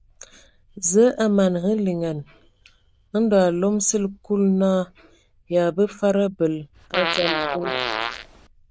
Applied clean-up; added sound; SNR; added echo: neural diffusion model UNIVERSE++.